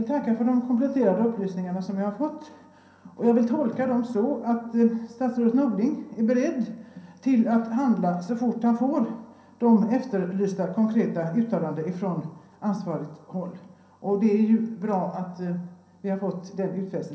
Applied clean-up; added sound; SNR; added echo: none; none; none; reverberation time 0.6 s.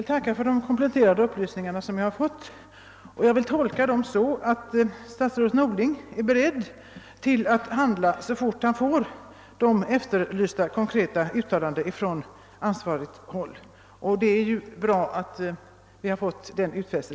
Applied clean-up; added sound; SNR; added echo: none; none; none; none.